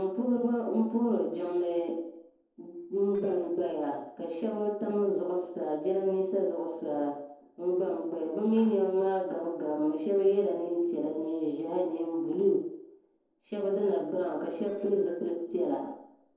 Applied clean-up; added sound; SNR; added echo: neural separator model SepFormer DNS4.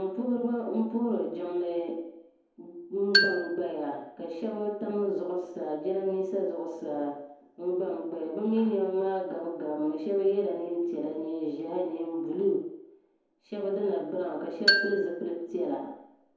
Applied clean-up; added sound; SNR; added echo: none; Marimba, xylophone; -1 dB; reverberation time 0.9 s.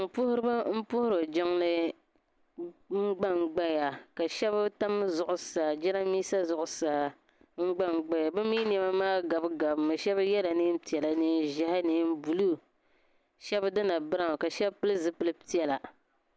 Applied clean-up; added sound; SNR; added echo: none; none; none; none.